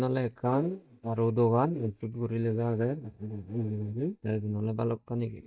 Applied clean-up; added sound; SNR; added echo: neural mask model DeepFilterNet 3.